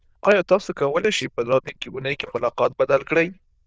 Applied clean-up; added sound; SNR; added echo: neural diffusion model UNIVERSE++.